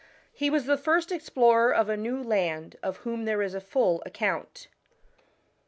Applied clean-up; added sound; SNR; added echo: none; none; none; none.